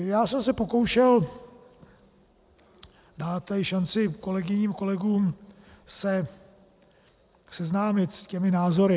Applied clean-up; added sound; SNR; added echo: none; none; none; none.